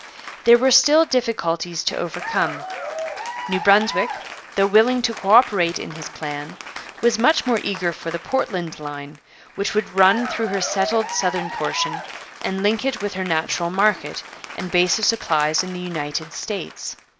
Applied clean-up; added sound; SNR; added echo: none; Applause / Cheering; 11 dB; none.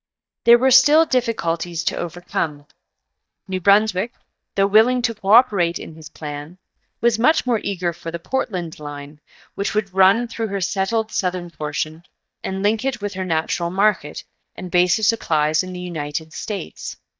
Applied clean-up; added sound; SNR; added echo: neural mask model DeepFilterNet 3.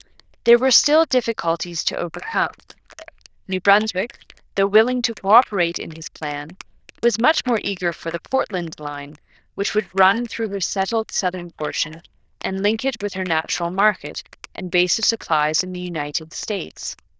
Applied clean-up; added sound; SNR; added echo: neural diffusion model UNIVERSE++.